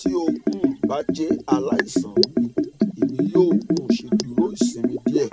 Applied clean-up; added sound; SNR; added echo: none; Liquid; -5 dB; none.